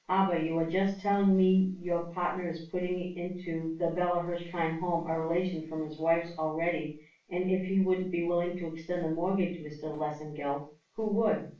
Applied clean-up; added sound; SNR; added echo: none; none; none; reverberation time 0.3 s.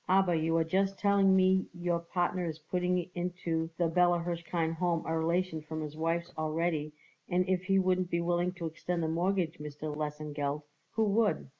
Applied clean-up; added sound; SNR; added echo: none; none; none; none.